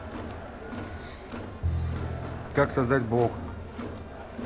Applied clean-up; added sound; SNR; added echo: none; Bowed string instrument + Crowd; 3 dB; none.